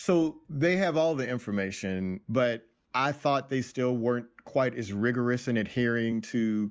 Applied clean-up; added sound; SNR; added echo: none; none; none; none.